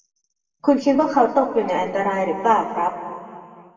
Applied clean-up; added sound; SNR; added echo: none; none; none; reverberation time 2.0 s.